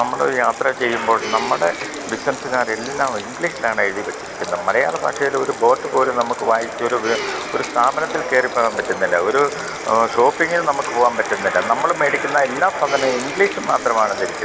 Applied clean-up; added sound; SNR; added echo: none; Domestic sounds, home sounds + Sink (filling or washing) / Water tap, faucet; 13 dB; none.